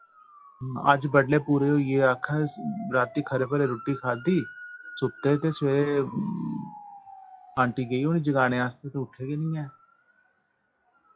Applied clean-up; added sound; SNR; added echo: classical method log-MMSE.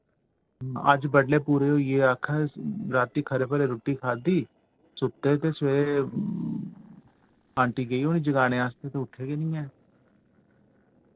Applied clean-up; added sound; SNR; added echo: neural separator model SepFormer DNS4.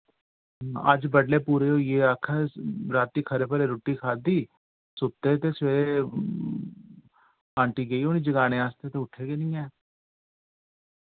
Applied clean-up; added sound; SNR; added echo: none; none; none; none.